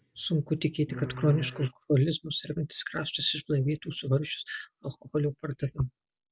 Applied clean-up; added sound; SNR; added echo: none; none; none; none.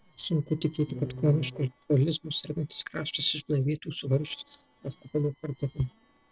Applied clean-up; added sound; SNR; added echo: neural separator model SepFormer DNS4.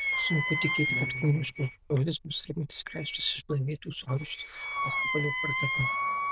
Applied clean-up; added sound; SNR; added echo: neural diffusion model UNIVERSE++.